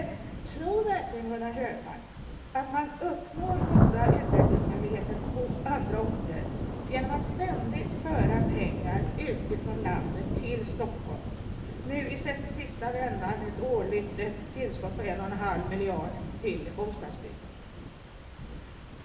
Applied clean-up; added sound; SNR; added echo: none; Thunder / Rain; -3 dB; reverberation time 1.1 s.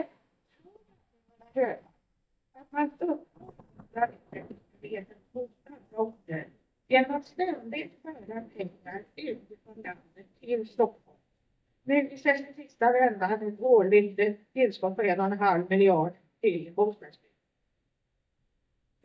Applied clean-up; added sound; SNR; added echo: neural mask model DeepFilterNet 3.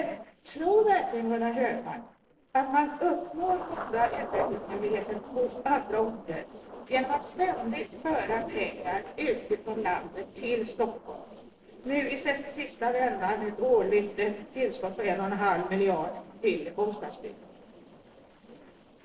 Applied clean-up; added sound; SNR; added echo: neural separator model SepFormer DNS4.